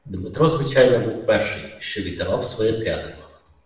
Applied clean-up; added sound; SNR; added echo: none; none; none; reverberation time 0.7 s.